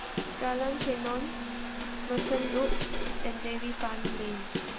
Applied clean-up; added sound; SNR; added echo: none; Snare drum + Trickle, dribble / Bathtub (filling or washing) / Water tap, faucet; -3 dB; none.